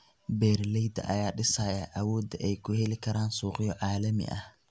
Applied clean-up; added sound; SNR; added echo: none; none; none; none.